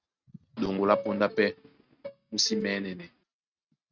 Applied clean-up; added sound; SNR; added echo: neural mask model RNNoise.